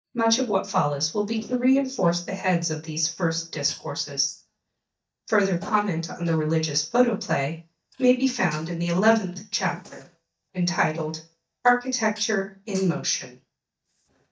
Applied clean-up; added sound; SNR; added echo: neural mask model DeepFilterNet 3.